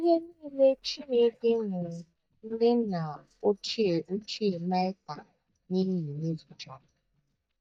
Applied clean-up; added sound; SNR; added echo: neural mask model DeepFilterNet 3.